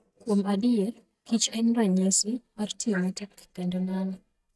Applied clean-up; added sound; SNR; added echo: neural mask model DeepFilterNet 3.